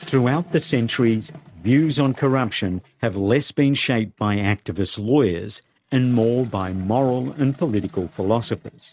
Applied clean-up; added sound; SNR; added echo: neural mask model RNNoise.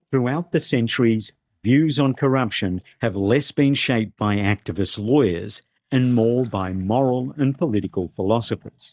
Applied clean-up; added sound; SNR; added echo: neural mask model DeepFilterNet 3.